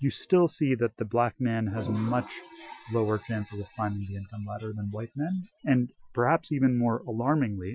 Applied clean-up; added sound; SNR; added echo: classical method Wiener filter.